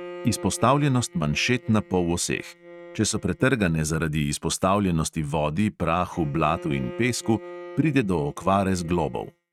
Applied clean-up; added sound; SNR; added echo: neural mask model RNNoise.